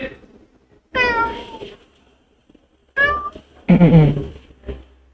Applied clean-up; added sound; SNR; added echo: neural mask model RNNoise.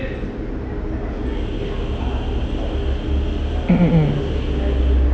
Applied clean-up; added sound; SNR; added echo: none; none; none; none.